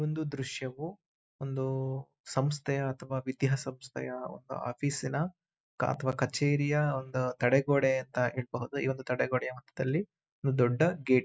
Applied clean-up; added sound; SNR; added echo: none; none; none; none.